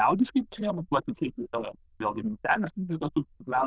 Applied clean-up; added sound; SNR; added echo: neural diffusion model UNIVERSE++.